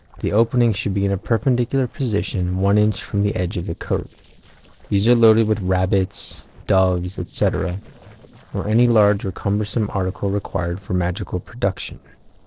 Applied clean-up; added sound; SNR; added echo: neural separator model SepFormer DNS4.